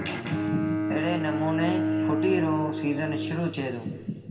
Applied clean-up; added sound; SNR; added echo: none; Bowed string instrument; -1 dB; reverberation time 1.9 s.